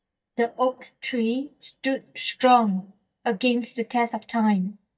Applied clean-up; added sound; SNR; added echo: neural mask model DeepFilterNet 3.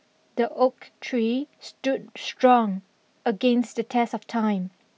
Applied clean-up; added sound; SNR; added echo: none; none; none; none.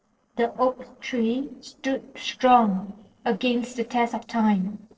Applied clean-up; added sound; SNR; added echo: neural separator model SepFormer DNS4.